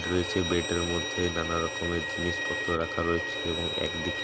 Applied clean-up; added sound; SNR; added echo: none; Bowed string instrument; 2 dB; none.